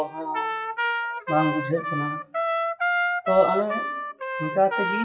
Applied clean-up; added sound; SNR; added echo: classical method WPE with log-MMSE.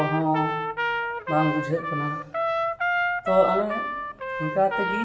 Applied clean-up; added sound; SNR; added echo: none; Trumpet; 1 dB; reverberation time 0.8 s.